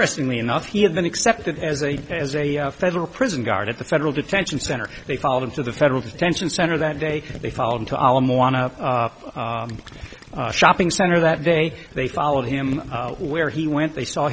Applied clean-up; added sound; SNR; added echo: none; Gurgling; 19 dB; none.